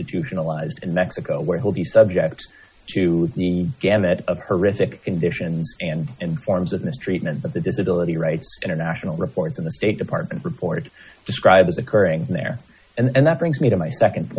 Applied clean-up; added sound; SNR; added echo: none; none; none; none.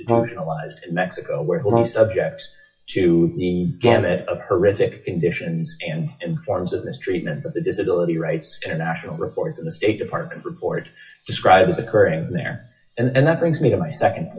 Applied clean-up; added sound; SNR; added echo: classical method WPE with log-MMSE.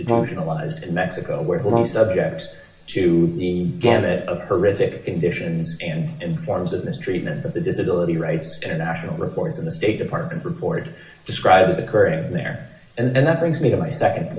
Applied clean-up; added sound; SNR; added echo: none; Brass instrument; 5 dB; reverberation time 0.7 s.